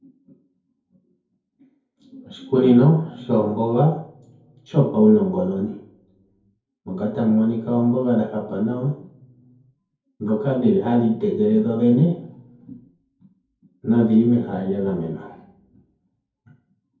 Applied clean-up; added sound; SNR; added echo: none; none; none; reverberation time 0.6 s.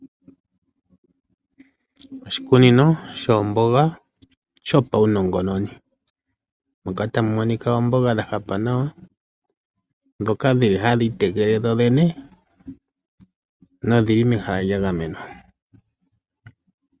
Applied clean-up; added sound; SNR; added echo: none; none; none; none.